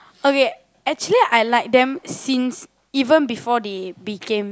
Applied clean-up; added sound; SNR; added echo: none; none; none; none.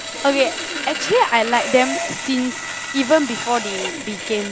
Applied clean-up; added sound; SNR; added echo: none; Sawing; 7 dB; none.